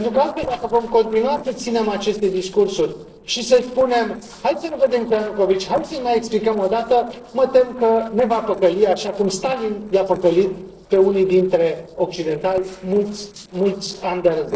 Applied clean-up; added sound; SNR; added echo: neural separator model SepFormer DNS4.